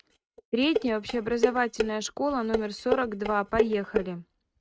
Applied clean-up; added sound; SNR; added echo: neural mask model RNNoise.